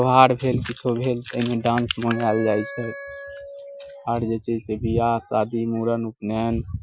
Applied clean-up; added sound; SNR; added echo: classical method Wiener filter.